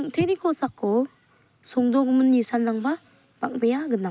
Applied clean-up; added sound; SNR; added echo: none; none; none; none.